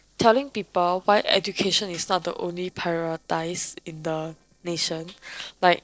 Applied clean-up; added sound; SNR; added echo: neural separator model SepFormer DNS4.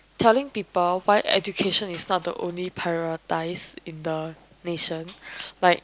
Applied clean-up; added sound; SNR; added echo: none; none; none; none.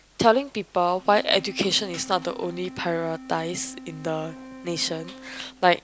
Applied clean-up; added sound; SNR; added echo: none; Wind instrument, woodwind instrument; 17 dB; none.